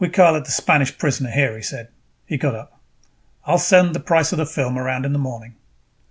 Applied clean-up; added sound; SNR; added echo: none; none; none; none.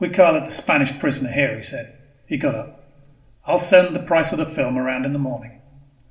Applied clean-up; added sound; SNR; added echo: none; none; none; reverberation time 1.1 s.